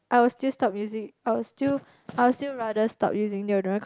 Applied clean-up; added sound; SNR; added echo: none; none; none; none.